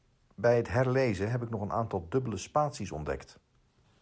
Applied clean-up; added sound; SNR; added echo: none; none; none; none.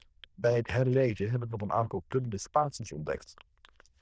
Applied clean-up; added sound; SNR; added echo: neural diffusion model UNIVERSE++.